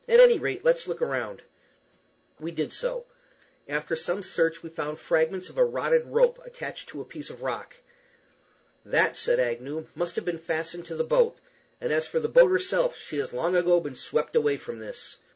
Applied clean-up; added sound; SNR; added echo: none; none; none; none.